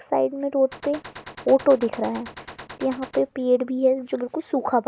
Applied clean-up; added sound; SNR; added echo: none; Gunshot, gunfire; 17 dB; none.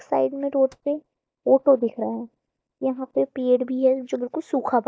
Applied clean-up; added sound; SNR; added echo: neural mask model DeepFilterNet 3.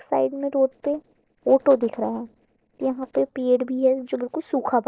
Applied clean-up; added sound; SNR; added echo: neural separator model SepFormer DNS4.